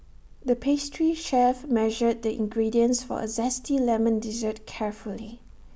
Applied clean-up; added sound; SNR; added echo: none; none; none; none.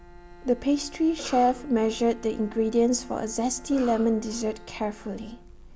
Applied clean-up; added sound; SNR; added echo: none; Bowed string instrument + Cough; 19 dB; none.